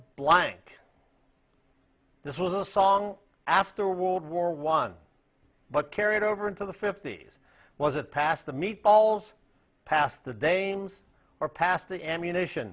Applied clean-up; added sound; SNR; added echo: none; none; none; none.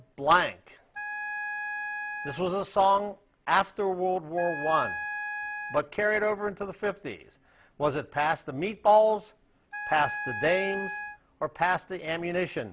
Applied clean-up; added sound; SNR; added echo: none; Wind instrument, woodwind instrument; 8 dB; none.